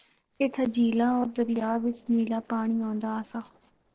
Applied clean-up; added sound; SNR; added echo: neural separator model SepFormer DNS4.